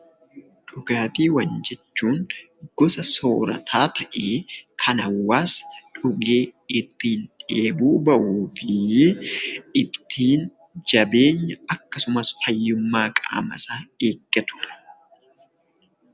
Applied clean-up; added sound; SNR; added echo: none; none; none; none.